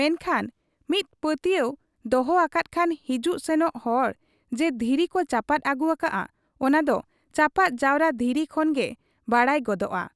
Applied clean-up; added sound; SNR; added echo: none; none; none; none.